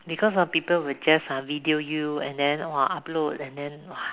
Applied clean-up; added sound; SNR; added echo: none; none; none; none.